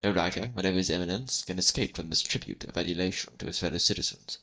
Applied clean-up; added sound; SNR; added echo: neural mask model DeepFilterNet 3.